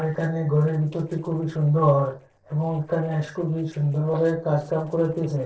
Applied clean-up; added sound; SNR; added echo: neural separator model SepFormer DNS4.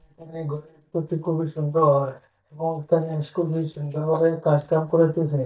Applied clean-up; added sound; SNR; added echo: neural mask model DeepFilterNet 3.